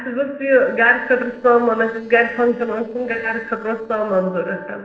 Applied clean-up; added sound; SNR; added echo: neural separator model SepFormer DNS4.